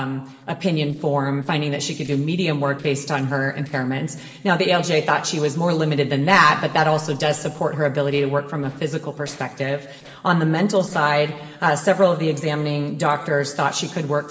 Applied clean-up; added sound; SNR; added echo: neural separator model SepFormer DNS4.